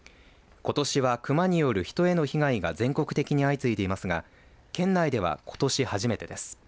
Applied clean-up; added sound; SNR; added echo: none; none; none; none.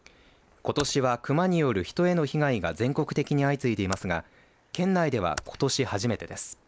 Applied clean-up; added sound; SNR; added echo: neural mask model Resemble Enhance denoiser.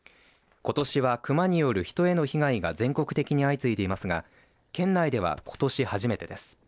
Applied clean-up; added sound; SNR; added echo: neural separator model SepFormer DNS4.